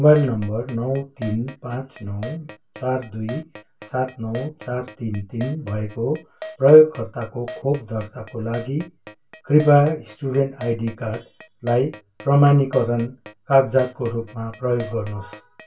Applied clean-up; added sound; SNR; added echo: none; Keyboard (musical); 18 dB; reverberation time 0.1 s.